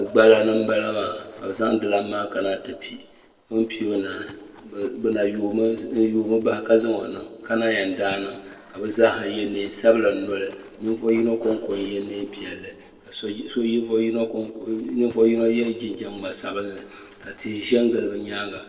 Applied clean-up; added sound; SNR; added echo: neural separator model SepFormer DNS4.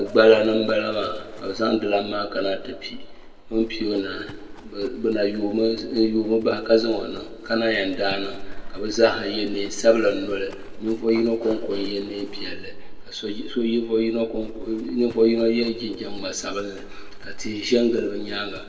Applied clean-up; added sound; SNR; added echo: none; Livestock, farm animals, working animals; 17 dB; reverberation time 1.4 s.